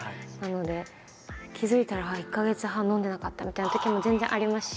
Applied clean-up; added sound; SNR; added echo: none; none; none; none.